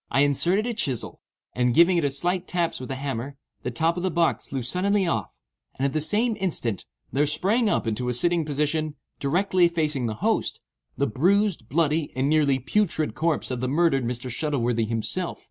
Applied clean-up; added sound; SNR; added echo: none; none; none; none.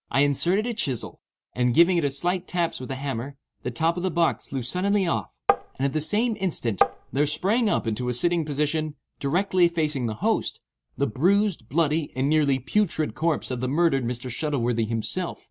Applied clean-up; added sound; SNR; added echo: none; Tap; 0 dB; none.